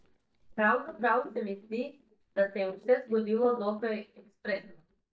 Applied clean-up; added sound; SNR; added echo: neural mask model DeepFilterNet 3.